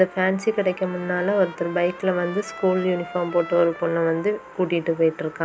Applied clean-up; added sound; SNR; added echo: none; Trumpet; 17 dB; none.